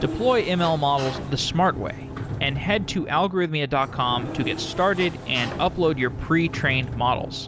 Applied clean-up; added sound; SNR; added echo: none; Sliding door; 9 dB; none.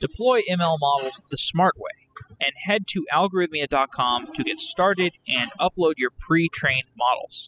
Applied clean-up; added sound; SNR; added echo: classical method spectral subtraction.